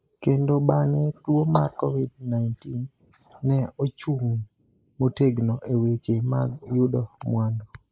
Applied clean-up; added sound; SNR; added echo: neural mask model Resemble Enhance denoiser.